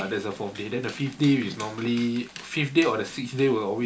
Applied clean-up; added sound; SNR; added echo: none; Dog; 19 dB; reverberation time 0.2 s.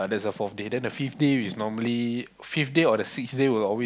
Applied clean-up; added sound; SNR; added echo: none; none; none; none.